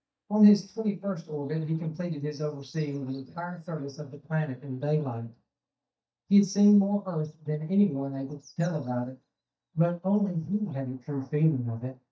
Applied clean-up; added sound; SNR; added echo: neural mask model DeepFilterNet 3.